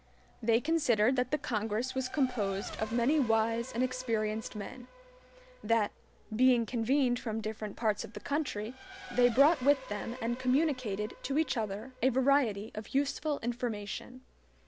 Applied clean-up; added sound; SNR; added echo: none; Race car, auto racing / Accelerating, revving, vroom; 19 dB; none.